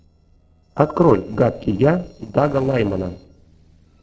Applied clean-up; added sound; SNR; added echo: neural separator model SepFormer DNS4.